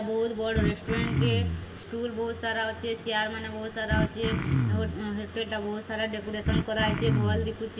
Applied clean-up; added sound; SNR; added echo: none; Cough; -3 dB; reverberation time 2.1 s.